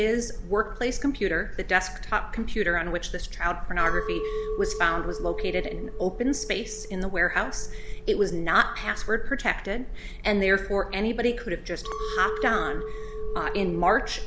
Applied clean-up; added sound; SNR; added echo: none; Chink, clink; 12 dB; none.